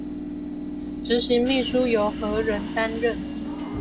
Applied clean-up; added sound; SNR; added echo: none; Subway, metro, underground / Train; 6 dB; none.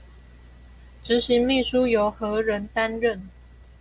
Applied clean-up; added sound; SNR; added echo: none; none; none; none.